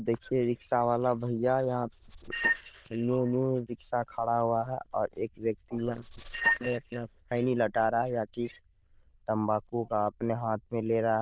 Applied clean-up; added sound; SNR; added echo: neural diffusion model UNIVERSE++.